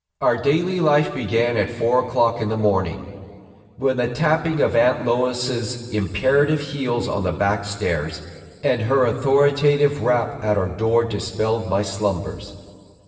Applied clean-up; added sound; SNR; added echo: none; none; none; reverberation time 2.3 s.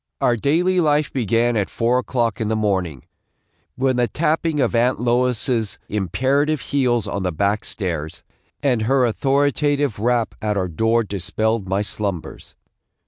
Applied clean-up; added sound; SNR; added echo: none; none; none; none.